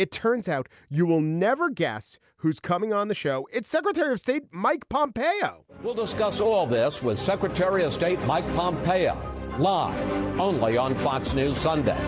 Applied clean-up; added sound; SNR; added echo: none; none; none; none.